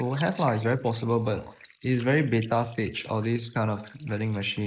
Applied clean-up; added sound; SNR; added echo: neural mask model Resemble Enhance denoiser.